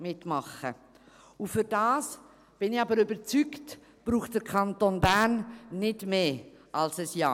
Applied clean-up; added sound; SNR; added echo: none; none; none; none.